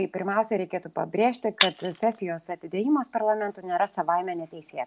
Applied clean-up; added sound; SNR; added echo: none; Shatter; 5 dB; none.